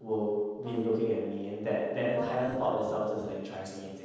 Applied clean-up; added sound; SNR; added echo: neural separator model SepFormer DNS4.